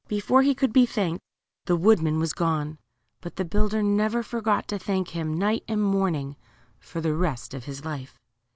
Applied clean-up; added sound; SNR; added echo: none; none; none; none.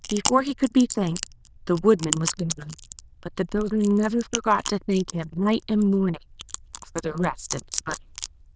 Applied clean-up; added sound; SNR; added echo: neural diffusion model UNIVERSE++.